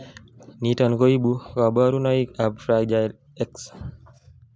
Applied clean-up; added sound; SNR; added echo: none; none; none; none.